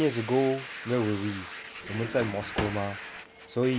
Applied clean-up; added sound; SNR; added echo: none; Domestic sounds, home sounds + Drawer open or close; 9 dB; none.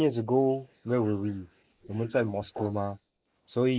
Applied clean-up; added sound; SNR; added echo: neural mask model Resemble Enhance denoiser.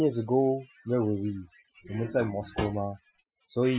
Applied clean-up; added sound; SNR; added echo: classical method Wiener filter.